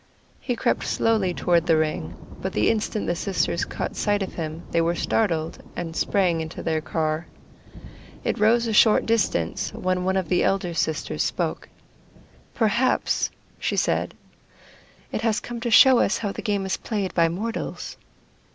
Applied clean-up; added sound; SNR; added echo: none; Thunder / Rain; 17 dB; none.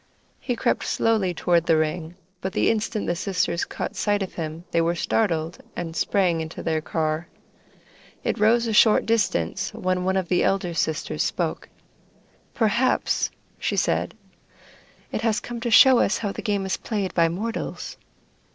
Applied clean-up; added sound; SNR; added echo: neural separator model SepFormer DNS4.